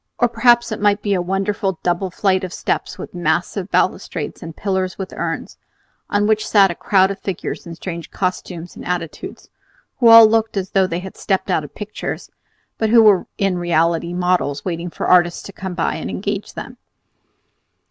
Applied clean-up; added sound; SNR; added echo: none; none; none; none.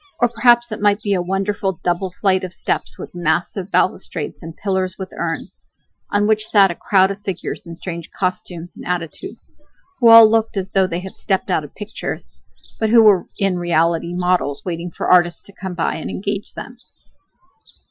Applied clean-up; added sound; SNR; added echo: classical method Wiener filter.